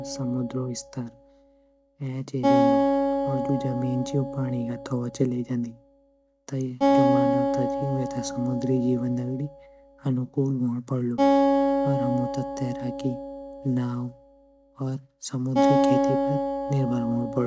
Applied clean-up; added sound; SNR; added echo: none; Acoustic guitar; -2 dB; none.